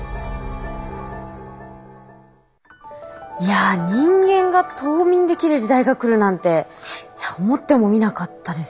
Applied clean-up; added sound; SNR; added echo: none; none; none; none.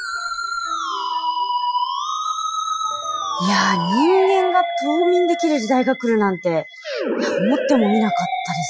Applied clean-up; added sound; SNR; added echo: classical method Wiener filter.